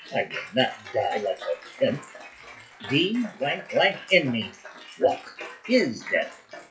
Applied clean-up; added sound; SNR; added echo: classical method WPE with log-MMSE.